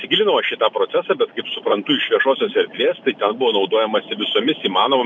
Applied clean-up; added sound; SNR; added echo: none; none; none; none.